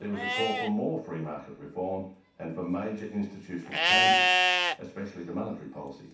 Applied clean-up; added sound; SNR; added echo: none; Livestock, farm animals, working animals; -4 dB; reverberation time 0.7 s.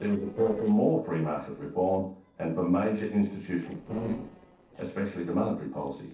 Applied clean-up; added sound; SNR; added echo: neural separator model SepFormer DNS4.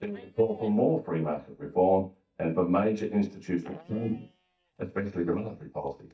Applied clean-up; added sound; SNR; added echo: neural mask model DeepFilterNet 3.